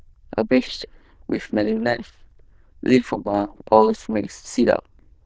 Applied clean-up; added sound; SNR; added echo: neural diffusion model UNIVERSE++.